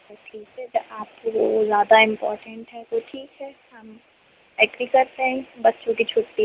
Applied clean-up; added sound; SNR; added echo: none; none; none; none.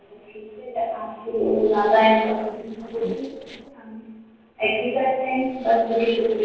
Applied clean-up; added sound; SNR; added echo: neural separator model SepFormer DNS4.